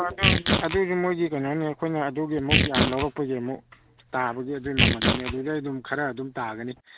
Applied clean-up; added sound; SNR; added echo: none; Tearing; 0 dB; none.